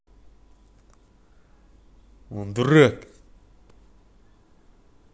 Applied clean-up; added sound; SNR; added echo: none; none; none; none.